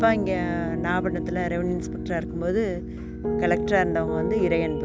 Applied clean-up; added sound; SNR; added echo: none; Piano; 2 dB; none.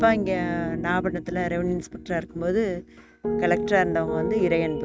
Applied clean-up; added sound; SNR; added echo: neural mask model RNNoise.